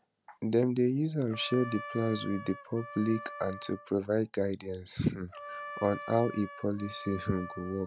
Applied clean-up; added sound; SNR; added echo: none; Trumpet; 14 dB; none.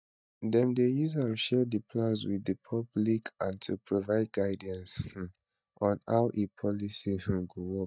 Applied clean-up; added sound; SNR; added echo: neural mask model DeepFilterNet 3.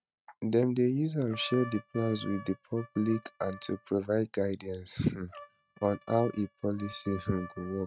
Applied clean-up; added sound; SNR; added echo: neural mask model RNNoise.